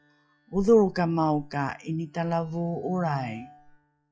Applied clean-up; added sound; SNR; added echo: classical method log-MMSE.